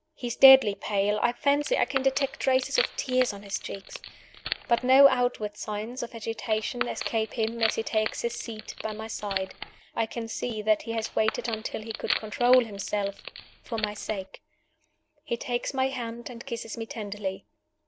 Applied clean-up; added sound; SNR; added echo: none; Wood; 9 dB; none.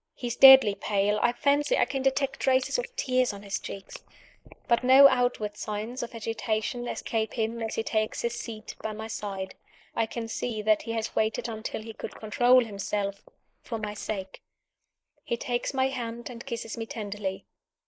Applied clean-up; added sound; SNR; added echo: neural mask model Resemble Enhance denoiser.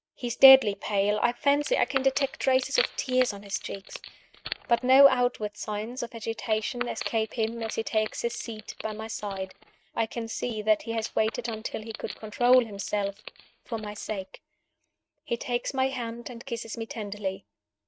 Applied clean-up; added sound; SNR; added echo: neural mask model RNNoise.